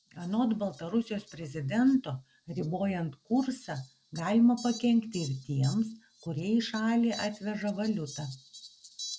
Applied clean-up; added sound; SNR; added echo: none; Fowl; 19 dB; none.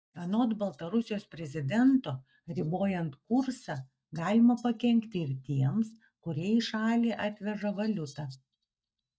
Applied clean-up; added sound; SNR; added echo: neural mask model DeepFilterNet 3.